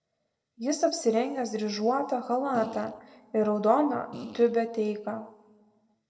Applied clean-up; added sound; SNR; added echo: neural separator model SepFormer DNS4.